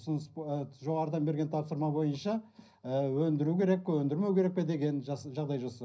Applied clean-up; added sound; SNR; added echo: none; none; none; reverberation time 0.5 s.